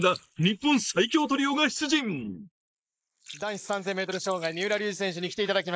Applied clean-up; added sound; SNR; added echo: neural mask model Resemble Enhance denoiser.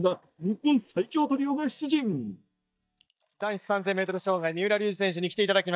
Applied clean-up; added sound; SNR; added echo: neural mask model DeepFilterNet 3.